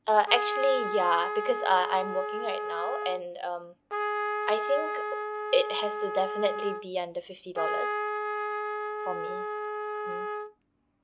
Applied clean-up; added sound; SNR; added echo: none; Trumpet; 2 dB; none.